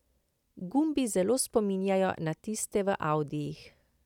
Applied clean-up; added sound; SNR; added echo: none; none; none; none.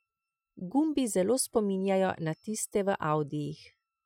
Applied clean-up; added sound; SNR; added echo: classical method Wiener filter.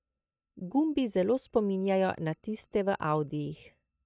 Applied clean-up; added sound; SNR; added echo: neural mask model DeepFilterNet 3.